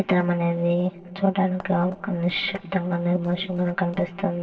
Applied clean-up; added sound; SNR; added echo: neural separator model SepFormer DNS4.